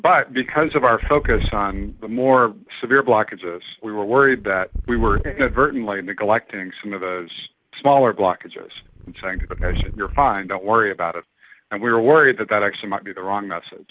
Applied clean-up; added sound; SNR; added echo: none; Purr; 8 dB; none.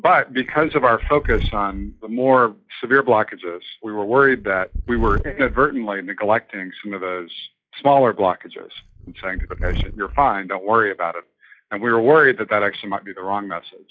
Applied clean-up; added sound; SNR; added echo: classical method log-MMSE.